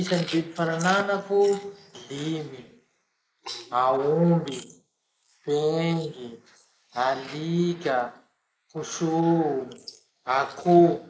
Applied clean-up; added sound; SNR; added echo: neural mask model Resemble Enhance denoiser.